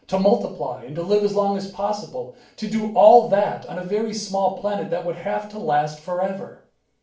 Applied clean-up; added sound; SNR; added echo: none; none; none; reverberation time 0.4 s.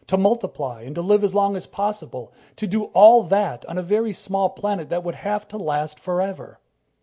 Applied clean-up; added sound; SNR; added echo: none; none; none; none.